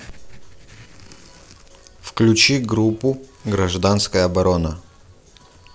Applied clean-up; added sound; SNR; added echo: none; none; none; none.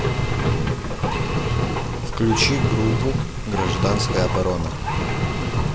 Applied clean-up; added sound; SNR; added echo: none; Engine; -4 dB; none.